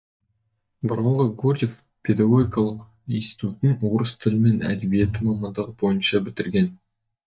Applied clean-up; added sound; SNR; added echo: neural mask model DeepFilterNet 3.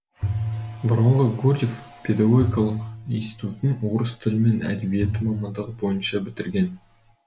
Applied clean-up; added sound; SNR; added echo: none; Bowed string instrument; 8 dB; none.